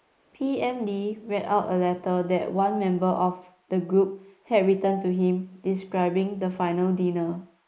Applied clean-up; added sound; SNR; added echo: neural mask model Resemble Enhance denoiser.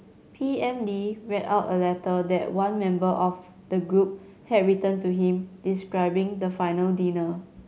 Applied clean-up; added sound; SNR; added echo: none; none; none; none.